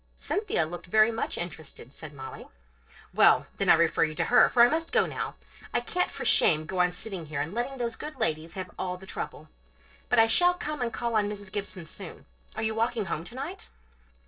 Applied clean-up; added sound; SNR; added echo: neural separator model SepFormer DNS4.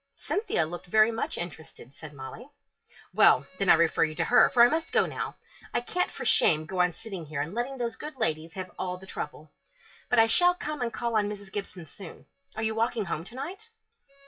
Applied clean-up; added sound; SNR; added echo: classical method WPE with log-MMSE.